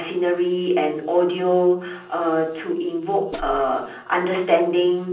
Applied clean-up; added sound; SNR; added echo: neural separator model SepFormer DNS4.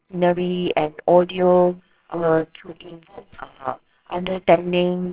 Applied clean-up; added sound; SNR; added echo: neural separator model SepFormer WHAMR!.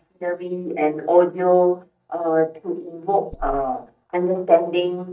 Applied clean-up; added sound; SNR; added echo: neural mask model DeepFilterNet 3.